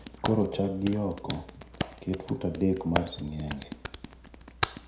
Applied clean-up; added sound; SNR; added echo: none; Hands; 6 dB; reverberation time 0.5 s.